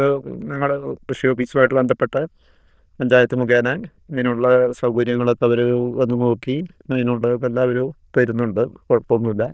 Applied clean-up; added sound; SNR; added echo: neural diffusion model UNIVERSE++.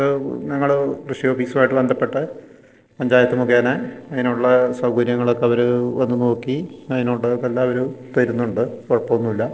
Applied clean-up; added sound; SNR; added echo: neural separator model SepFormer DNS4.